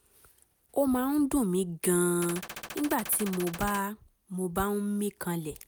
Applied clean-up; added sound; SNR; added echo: none; Gunshot, gunfire; 12 dB; none.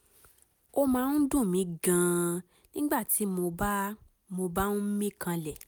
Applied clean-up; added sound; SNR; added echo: none; none; none; none.